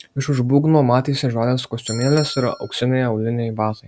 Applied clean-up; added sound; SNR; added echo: none; Bell; 17 dB; none.